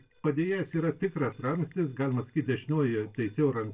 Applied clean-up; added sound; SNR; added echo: neural separator model SepFormer DNS4.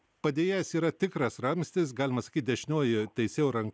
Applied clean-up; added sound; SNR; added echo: none; none; none; none.